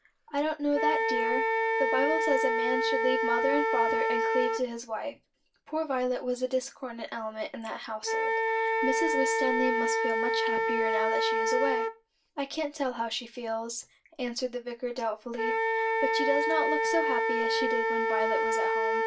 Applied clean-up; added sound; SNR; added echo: none; Wind instrument, woodwind instrument; -3 dB; reverberation time 0.2 s.